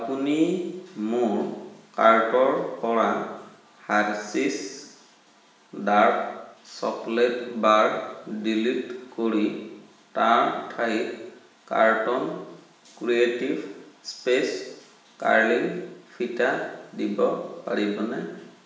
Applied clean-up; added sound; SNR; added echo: none; none; none; reverberation time 0.9 s.